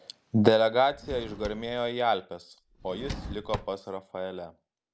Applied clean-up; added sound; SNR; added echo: none; Drawer open or close; 13 dB; none.